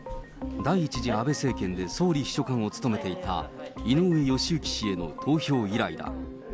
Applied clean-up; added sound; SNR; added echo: none; none; none; none.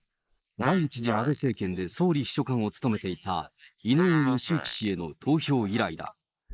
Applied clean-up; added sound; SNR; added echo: neural mask model Resemble Enhance denoiser.